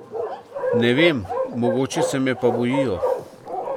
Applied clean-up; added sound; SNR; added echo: none; Bark; 3 dB; none.